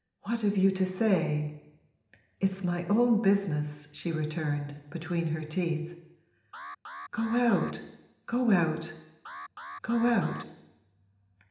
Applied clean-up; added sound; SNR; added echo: none; Alarm; 14 dB; reverberation time 0.8 s.